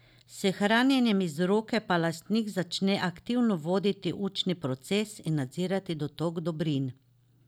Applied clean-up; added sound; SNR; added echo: none; none; none; none.